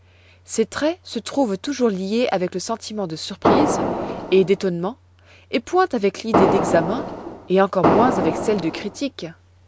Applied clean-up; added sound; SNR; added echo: none; Fireworks; -1 dB; none.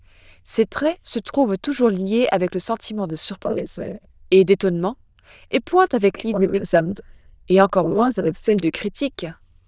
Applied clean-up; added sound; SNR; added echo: neural diffusion model UNIVERSE++.